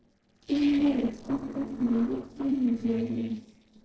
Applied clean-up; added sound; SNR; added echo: neural separator model SepFormer DNS4.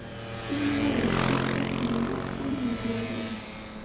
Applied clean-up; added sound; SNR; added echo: none; Motorcycle; -2 dB; reverberation time 2.4 s.